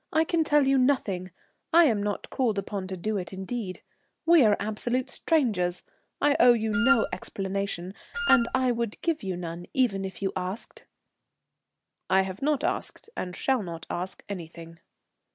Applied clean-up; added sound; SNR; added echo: none; Wind instrument, woodwind instrument; 2 dB; none.